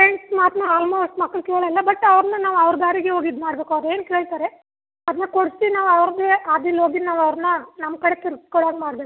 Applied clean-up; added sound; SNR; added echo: none; none; none; none.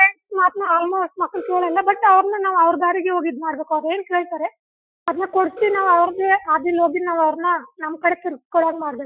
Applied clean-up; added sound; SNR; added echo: classical method Wiener filter.